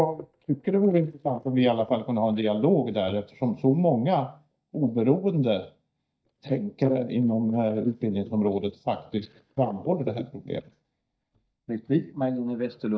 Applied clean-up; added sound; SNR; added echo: neural mask model DeepFilterNet 3.